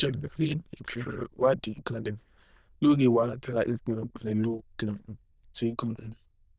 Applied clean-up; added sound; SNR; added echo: neural diffusion model UNIVERSE++.